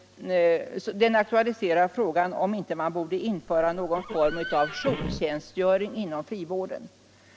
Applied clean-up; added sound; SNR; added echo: none; Livestock, farm animals, working animals; 11 dB; none.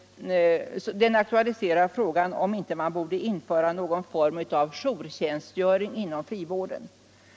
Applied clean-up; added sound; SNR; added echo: none; none; none; none.